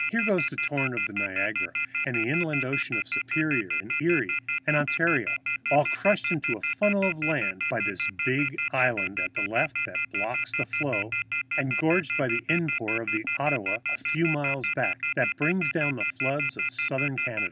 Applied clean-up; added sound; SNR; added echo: none; Telephone; 1 dB; none.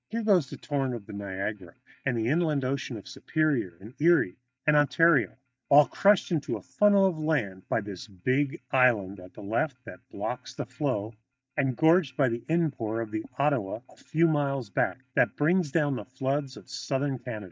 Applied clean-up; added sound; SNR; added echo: neural mask model DeepFilterNet 3.